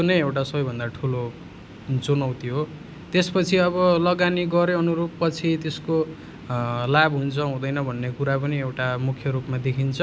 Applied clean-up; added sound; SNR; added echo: none; none; none; none.